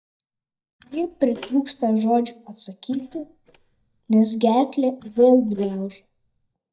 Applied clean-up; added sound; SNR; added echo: neural mask model DeepFilterNet 3.